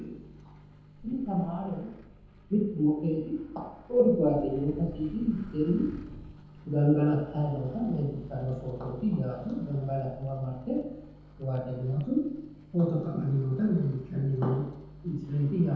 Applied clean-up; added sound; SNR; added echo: none; Microwave oven; 18 dB; reverberation time 0.9 s.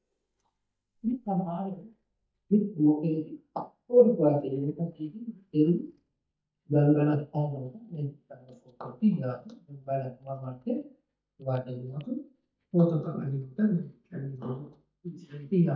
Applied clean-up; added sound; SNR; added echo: neural mask model DeepFilterNet 3.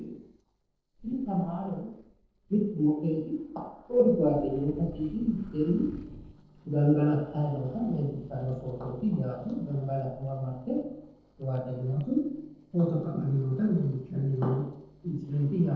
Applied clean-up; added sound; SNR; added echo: neural separator model SepFormer DNS4.